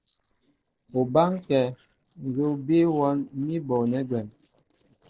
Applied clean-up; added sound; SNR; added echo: neural separator model SepFormer DNS4.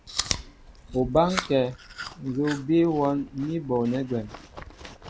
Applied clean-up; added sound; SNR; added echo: none; Chewing, mastication; 10 dB; none.